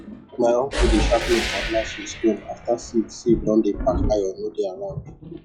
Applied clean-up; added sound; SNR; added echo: classical method log-MMSE.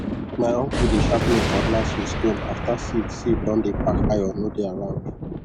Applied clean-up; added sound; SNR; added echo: none; Thunder; 0 dB; none.